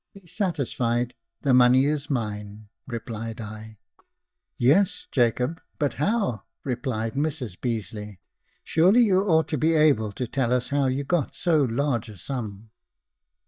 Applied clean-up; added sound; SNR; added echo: neural mask model DeepFilterNet 3.